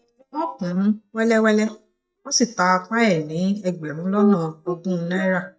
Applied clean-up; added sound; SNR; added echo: neural mask model DeepFilterNet 3.